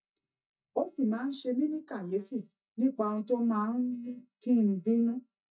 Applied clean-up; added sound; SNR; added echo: neural mask model DeepFilterNet 3.